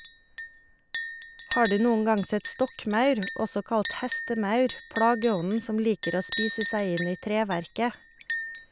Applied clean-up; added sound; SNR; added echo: none; Chink, clink; 10 dB; none.